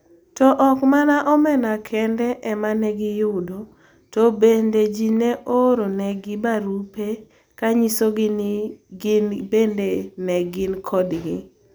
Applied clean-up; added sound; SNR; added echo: none; none; none; none.